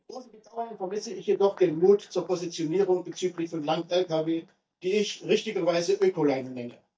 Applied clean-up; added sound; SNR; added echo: neural mask model DeepFilterNet 3.